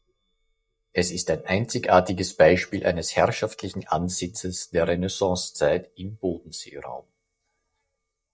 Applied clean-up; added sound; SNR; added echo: neural mask model DeepFilterNet 3.